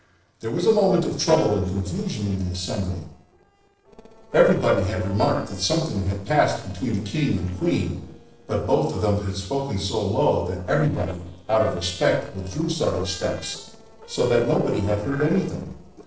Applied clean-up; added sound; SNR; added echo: neural separator model SepFormer DNS4.